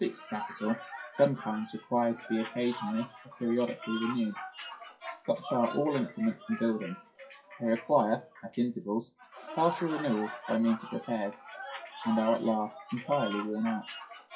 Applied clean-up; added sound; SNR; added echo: classical method WPE with log-MMSE.